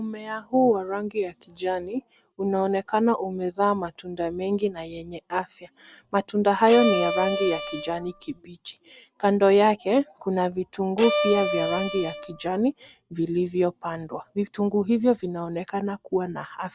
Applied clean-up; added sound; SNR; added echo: none; Bowed string instrument; 3 dB; none.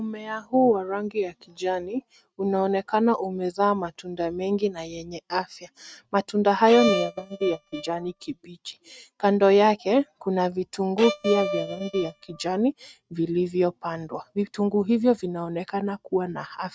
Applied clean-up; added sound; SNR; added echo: neural mask model RNNoise.